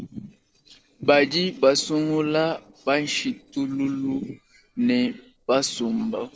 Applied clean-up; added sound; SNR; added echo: neural separator model SepFormer DNS4.